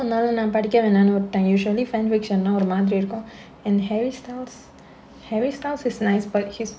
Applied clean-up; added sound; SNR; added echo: none; none; none; none.